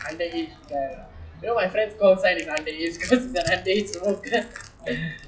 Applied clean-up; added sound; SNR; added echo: classical method log-MMSE.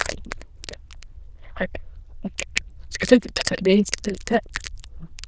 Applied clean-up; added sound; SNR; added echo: neural diffusion model UNIVERSE++.